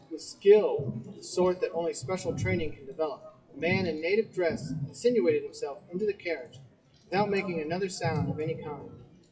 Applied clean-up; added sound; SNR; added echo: classical method WPE with log-MMSE.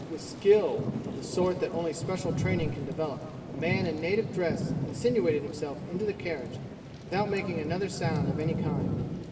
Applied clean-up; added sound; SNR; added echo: none; Thunder / Rain; 3 dB; reverberation time 1.6 s.